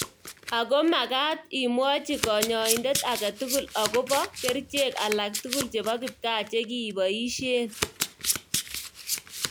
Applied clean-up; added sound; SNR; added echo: none; Domestic sounds, home sounds; 6 dB; none.